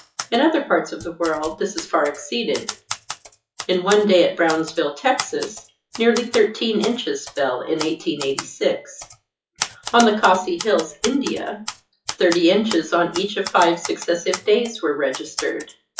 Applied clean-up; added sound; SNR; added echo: classical method WPE with log-MMSE.